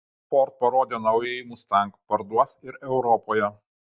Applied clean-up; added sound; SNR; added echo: none; none; none; none.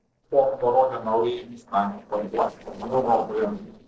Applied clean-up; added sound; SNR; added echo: neural separator model SepFormer DNS4.